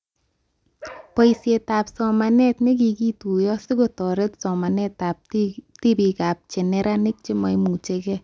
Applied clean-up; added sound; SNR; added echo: none; Bark; 20 dB; none.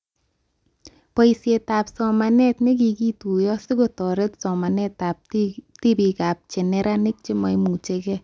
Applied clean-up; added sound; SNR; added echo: none; none; none; none.